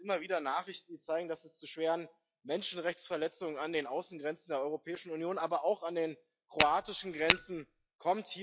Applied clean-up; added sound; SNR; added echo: classical method log-MMSE.